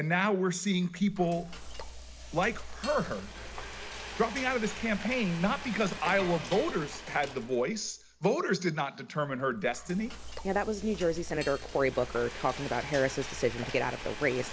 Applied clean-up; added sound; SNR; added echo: none; Frying (food); 11 dB; none.